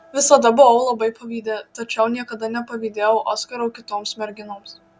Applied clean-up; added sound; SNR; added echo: none; none; none; none.